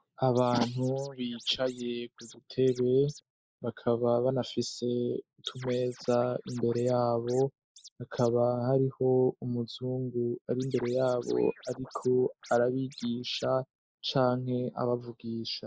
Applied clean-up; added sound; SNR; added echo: neural mask model Resemble Enhance denoiser.